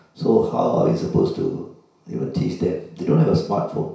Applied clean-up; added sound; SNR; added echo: none; none; none; reverberation time 0.6 s.